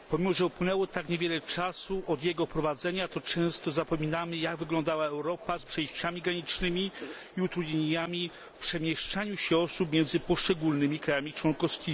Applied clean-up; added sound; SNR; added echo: none; none; none; none.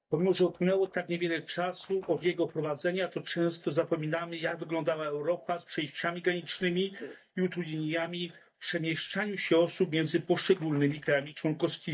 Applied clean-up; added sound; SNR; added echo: neural mask model DeepFilterNet 3.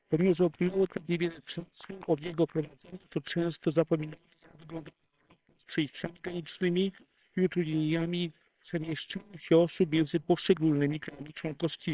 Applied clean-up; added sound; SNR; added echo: neural separator model SepFormer WHAMR!.